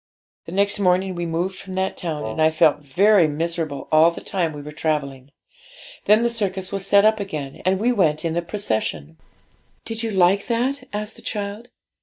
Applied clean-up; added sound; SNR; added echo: neural mask model DeepFilterNet 3.